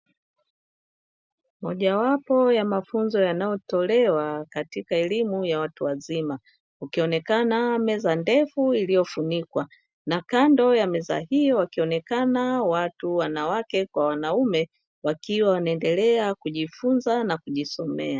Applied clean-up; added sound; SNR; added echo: none; none; none; none.